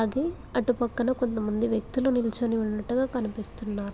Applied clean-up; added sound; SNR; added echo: none; none; none; none.